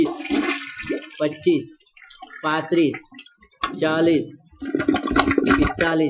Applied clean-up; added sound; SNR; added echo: classical method Wiener filter.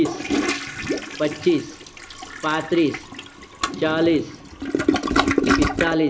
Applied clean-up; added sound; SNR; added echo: none; Toilet flush; 1 dB; none.